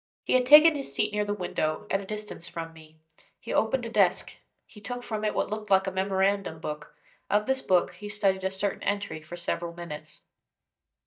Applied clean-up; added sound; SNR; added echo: neural mask model DeepFilterNet 3.